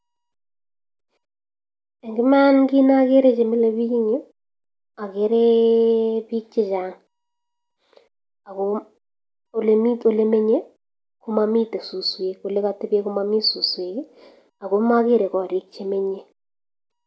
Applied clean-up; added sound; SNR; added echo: none; none; none; none.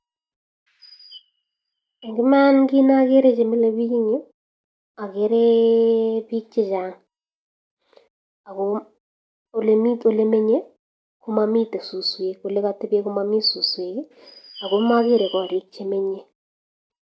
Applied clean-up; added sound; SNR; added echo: neural mask model RNNoise.